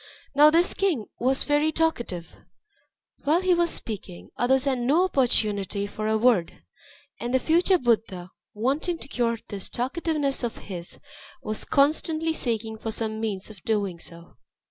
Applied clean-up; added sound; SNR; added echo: none; none; none; none.